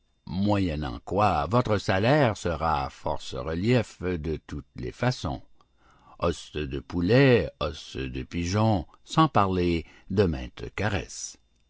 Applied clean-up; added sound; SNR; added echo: none; none; none; none.